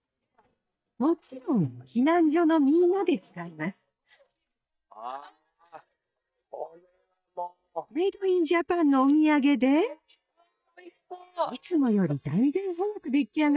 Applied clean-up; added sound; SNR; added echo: neural mask model DeepFilterNet 3.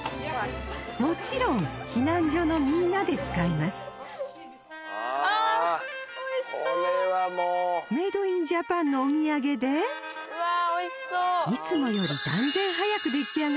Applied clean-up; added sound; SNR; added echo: none; Bell; 18 dB; none.